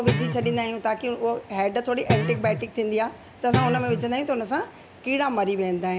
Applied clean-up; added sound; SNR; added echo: none; Guitar; 4 dB; none.